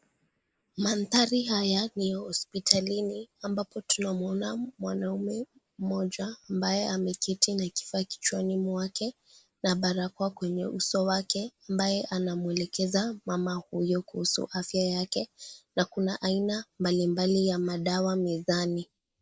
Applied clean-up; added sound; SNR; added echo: neural mask model Resemble Enhance denoiser.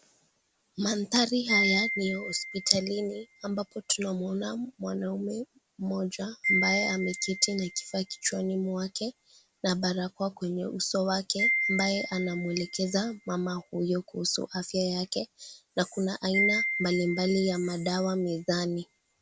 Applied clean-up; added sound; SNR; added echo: none; Wind chime; 6 dB; none.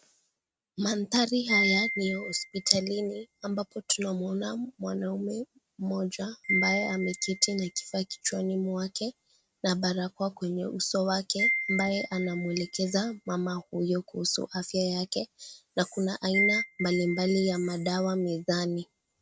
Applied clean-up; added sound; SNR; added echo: neural mask model RNNoise.